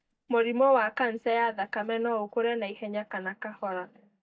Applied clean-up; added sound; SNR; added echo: neural mask model DeepFilterNet 3.